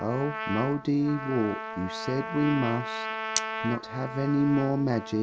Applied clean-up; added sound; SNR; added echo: none; Trumpet + Cutlery, silverware; 7 dB; none.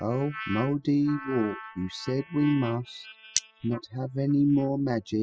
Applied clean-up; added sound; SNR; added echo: classical method spectral subtraction.